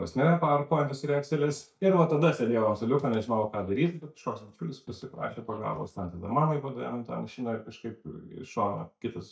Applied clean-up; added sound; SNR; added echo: neural mask model DeepFilterNet 3.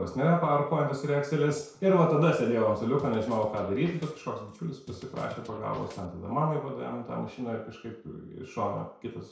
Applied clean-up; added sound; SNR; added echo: neural separator model SepFormer DNS4.